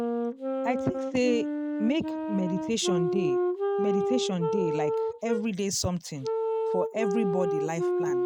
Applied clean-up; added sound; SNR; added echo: neural mask model RNNoise.